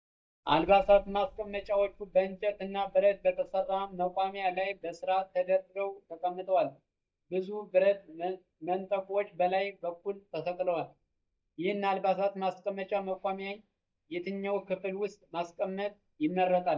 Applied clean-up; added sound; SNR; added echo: neural mask model DeepFilterNet 3.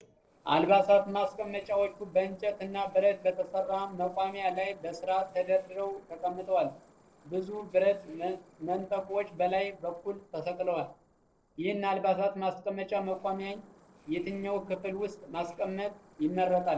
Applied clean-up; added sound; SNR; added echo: neural separator model SepFormer DNS4.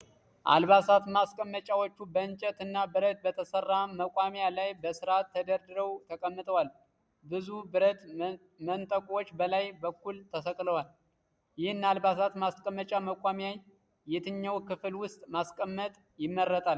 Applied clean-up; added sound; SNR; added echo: none; none; none; none.